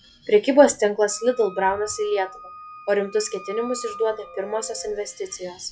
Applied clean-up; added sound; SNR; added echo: classical method log-MMSE.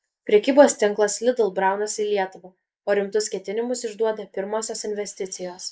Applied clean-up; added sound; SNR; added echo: neural mask model Resemble Enhance denoiser.